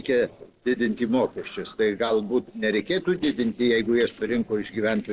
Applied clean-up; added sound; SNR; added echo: neural separator model SepFormer DNS4.